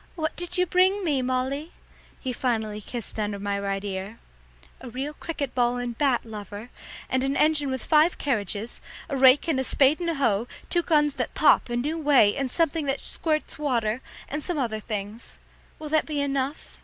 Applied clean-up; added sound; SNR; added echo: none; none; none; none.